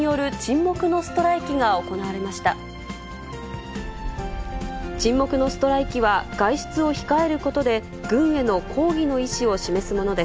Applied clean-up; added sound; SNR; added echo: none; none; none; none.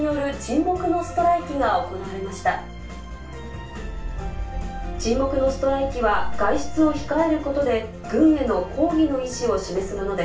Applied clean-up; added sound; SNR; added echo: none; none; none; reverberation time 0.3 s.